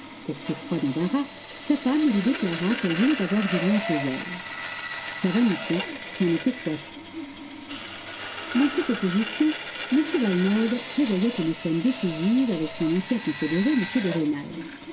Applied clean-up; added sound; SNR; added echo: none; Sawing; 9 dB; none.